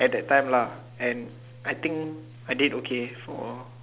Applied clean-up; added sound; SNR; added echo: none; Mechanical fan; 18 dB; none.